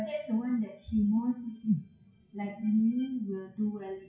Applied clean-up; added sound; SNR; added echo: classical method WPE with log-MMSE.